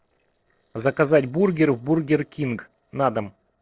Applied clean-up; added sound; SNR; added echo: neural separator model SepFormer DNS4.